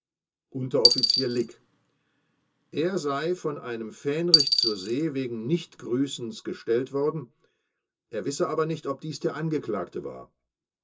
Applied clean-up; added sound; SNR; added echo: none; Coin (dropping); -2 dB; reverberation time 0.2 s.